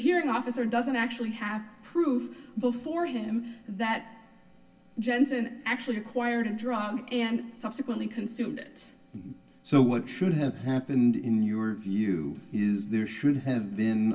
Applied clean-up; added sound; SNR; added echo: none; none; none; reverberation time 0.2 s.